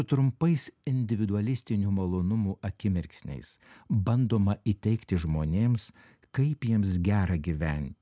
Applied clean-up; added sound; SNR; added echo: none; none; none; none.